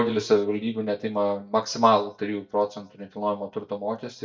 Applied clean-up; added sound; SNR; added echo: neural mask model DeepFilterNet 3.